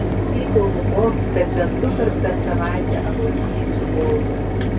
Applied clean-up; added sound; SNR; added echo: none; Mechanisms; -4 dB; none.